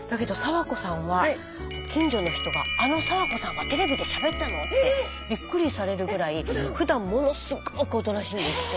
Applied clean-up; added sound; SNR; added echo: none; Bell; 5 dB; none.